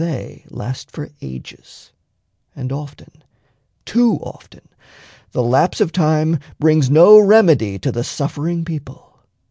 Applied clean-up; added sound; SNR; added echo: none; none; none; none.